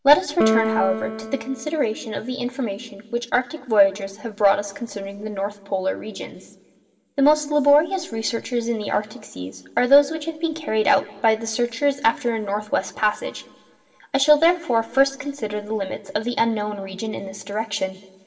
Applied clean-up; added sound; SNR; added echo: none; Piano; 5 dB; reverberation time 1.3 s.